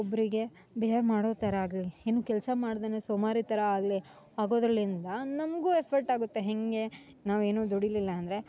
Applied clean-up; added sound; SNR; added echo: none; none; none; none.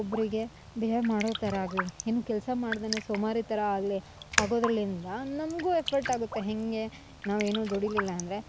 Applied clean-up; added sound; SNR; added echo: none; Raindrop; 8 dB; none.